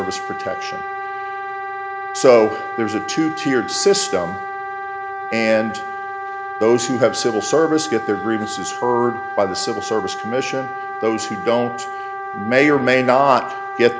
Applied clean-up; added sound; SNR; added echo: none; Wind instrument, woodwind instrument; 8 dB; none.